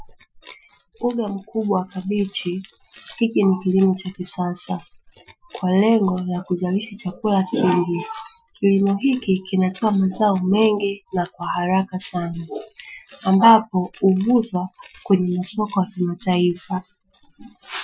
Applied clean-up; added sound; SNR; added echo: classical method Wiener filter.